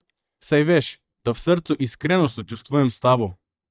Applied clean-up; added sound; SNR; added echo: neural mask model DeepFilterNet 3.